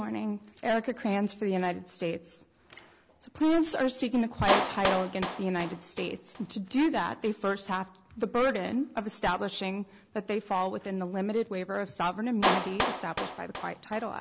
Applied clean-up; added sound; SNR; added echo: none; Clapping; 7 dB; none.